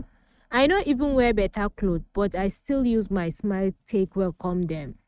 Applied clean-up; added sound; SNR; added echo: neural mask model RNNoise.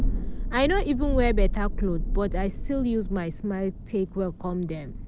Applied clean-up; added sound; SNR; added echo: none; Thunder; 0 dB; none.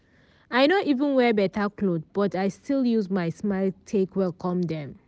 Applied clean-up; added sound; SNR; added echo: none; none; none; none.